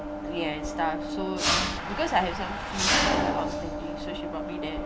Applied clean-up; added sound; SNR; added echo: none; Mechanisms; -4 dB; reverberation time 0.2 s.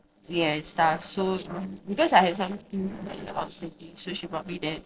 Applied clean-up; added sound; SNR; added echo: neural separator model SepFormer DNS4.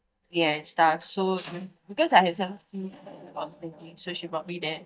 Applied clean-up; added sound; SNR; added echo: neural mask model DeepFilterNet 3.